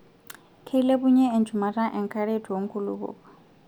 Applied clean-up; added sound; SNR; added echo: none; none; none; none.